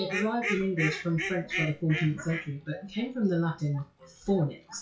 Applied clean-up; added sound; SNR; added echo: classical method WPE with log-MMSE.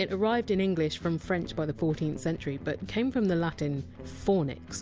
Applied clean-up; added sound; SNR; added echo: none; none; none; none.